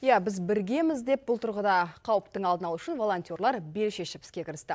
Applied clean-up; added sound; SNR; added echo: none; none; none; none.